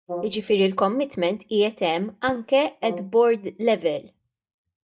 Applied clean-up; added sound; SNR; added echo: neural mask model DeepFilterNet 3.